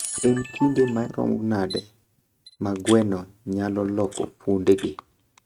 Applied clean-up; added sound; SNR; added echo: neural mask model RNNoise.